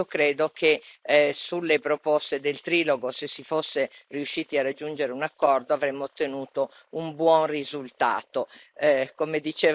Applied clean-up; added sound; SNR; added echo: neural mask model Resemble Enhance denoiser.